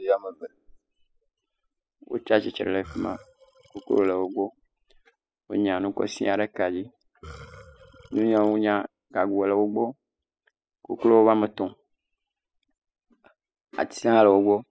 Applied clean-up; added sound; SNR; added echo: classical method spectral subtraction.